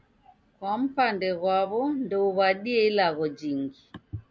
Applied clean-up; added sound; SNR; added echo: none; none; none; none.